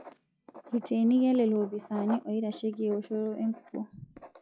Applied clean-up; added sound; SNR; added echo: classical method log-MMSE.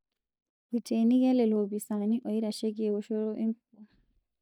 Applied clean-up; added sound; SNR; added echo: neural mask model DeepFilterNet 3.